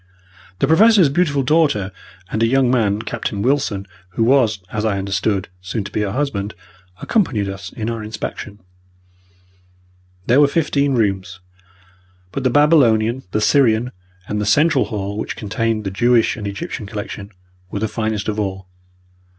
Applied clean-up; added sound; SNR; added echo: none; none; none; none.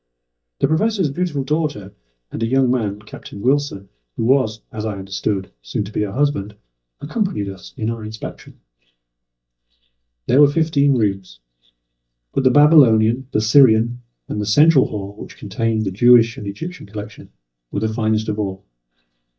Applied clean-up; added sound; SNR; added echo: neural mask model DeepFilterNet 3.